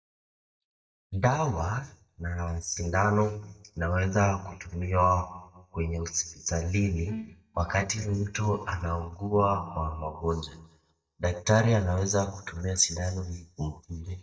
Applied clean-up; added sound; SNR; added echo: neural mask model DeepFilterNet 3.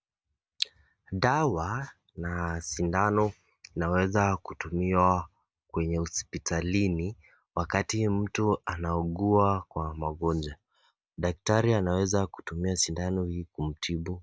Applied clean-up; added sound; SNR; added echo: none; none; none; none.